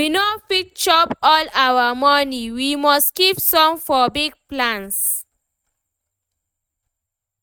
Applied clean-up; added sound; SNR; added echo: neural mask model RNNoise.